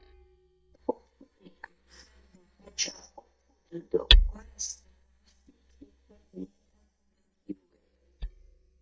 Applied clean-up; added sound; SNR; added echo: neural mask model DeepFilterNet 3.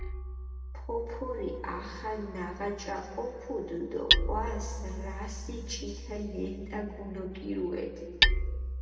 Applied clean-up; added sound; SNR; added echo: none; Hammer; -3 dB; reverberation time 2.3 s.